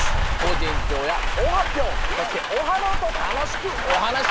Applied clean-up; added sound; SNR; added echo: none; Rain + Dog; -3 dB; none.